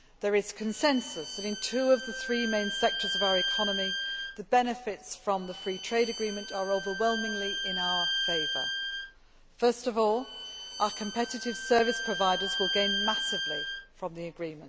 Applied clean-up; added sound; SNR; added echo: none; Bowed string instrument; 4 dB; none.